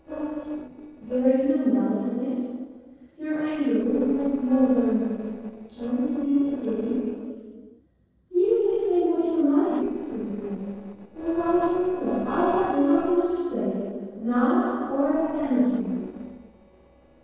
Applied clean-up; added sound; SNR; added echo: neural separator model SepFormer DNS4.